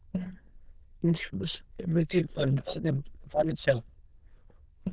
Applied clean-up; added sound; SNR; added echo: neural diffusion model UNIVERSE++.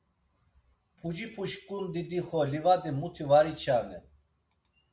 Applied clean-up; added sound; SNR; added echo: none; none; none; none.